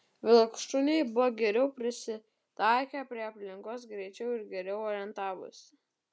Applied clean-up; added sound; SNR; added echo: none; none; none; none.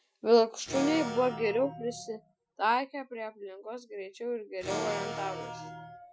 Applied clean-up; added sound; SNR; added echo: classical method Wiener filter.